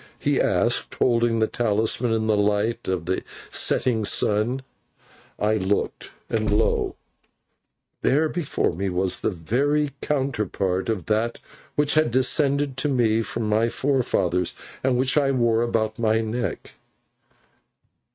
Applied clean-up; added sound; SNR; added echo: neural mask model RNNoise.